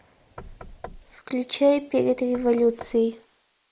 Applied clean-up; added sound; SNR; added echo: neural mask model Resemble Enhance denoiser.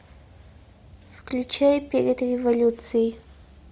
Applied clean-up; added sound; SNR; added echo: none; none; none; none.